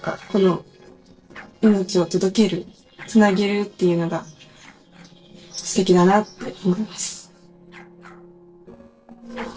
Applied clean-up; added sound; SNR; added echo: neural separator model SepFormer DNS4.